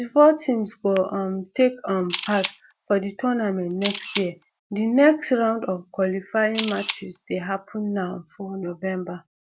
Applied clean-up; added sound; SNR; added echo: none; Camera; 6 dB; none.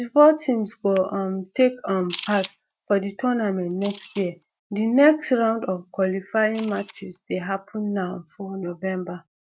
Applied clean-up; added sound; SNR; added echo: neural mask model RNNoise.